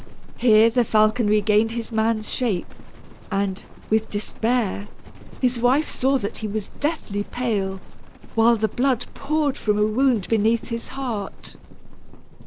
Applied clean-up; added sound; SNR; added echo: none; Livestock, farm animals, working animals; 11 dB; none.